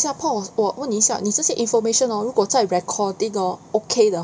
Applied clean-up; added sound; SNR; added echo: none; none; none; none.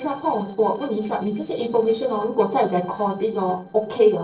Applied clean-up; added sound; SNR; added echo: neural separator model SepFormer DNS4.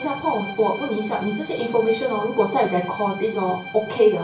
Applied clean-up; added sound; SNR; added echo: none; Bowed string instrument; 15 dB; reverberation time 0.3 s.